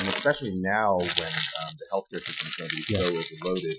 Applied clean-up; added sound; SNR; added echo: classical method Wiener filter.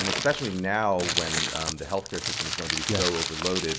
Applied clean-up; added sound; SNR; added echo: none; Crumpling, crinkling; 1 dB; none.